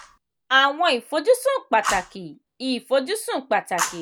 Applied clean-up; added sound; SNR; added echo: none; Fire; 12 dB; none.